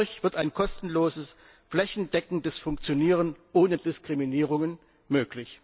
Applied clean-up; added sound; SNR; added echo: none; none; none; none.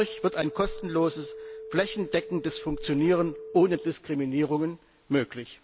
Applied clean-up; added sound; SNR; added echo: none; Telephone; 15 dB; none.